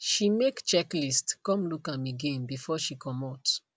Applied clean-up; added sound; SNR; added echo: none; none; none; none.